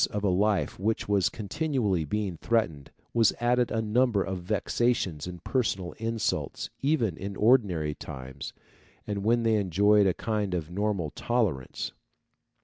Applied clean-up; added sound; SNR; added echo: none; none; none; none.